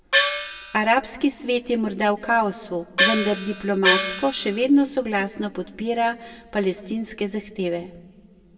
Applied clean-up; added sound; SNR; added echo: none; Gong; -1 dB; reverberation time 1.4 s.